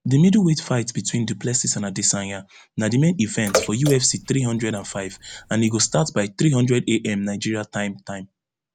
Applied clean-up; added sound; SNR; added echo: none; Bathtub (filling or washing) / Water / Splash, splatter; 10 dB; none.